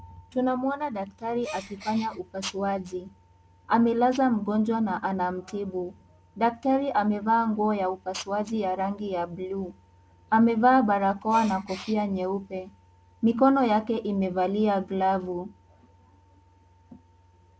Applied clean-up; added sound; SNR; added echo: none; Gasp; 16 dB; none.